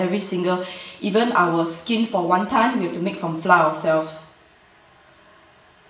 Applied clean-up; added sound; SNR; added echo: none; none; none; reverberation time 0.7 s.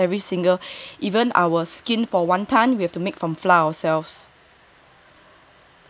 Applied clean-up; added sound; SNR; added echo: none; none; none; none.